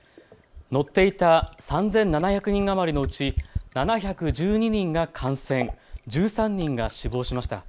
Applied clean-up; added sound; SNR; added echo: none; Fill (with liquid); 11 dB; none.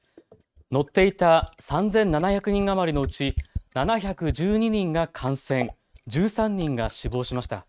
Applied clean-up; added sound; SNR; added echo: neural mask model RNNoise.